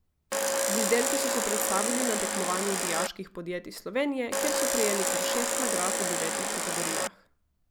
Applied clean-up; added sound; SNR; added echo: none; Domestic sounds, home sounds; -4 dB; none.